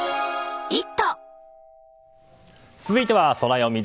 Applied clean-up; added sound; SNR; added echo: none; Doorbell; 20 dB; none.